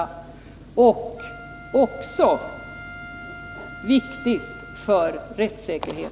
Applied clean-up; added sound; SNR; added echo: none; Wind instrument, woodwind instrument; 17 dB; none.